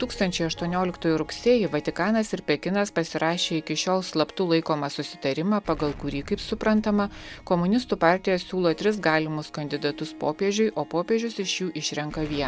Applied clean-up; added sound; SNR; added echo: none; Explosion + Harp; 19 dB; none.